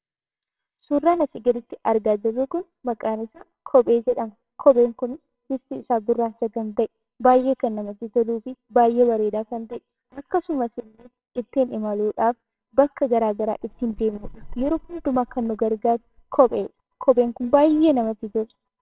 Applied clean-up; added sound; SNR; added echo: neural separator model SepFormer WHAMR!.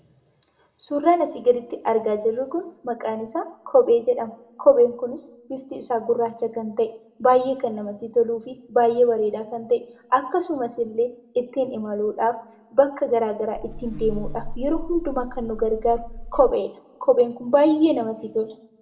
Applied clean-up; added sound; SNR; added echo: none; Buzz; 8 dB; reverberation time 0.7 s.